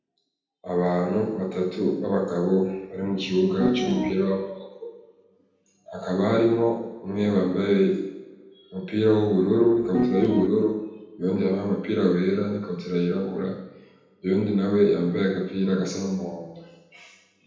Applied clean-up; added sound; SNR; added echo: none; Piano; 0 dB; reverberation time 0.9 s.